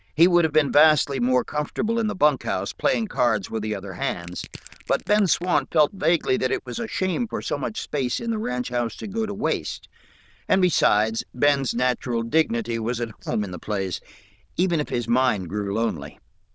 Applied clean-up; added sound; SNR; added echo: neural diffusion model UNIVERSE++.